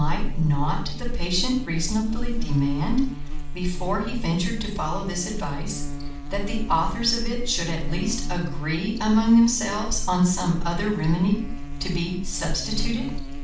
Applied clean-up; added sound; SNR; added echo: none; Buzz; 2 dB; reverberation time 0.5 s.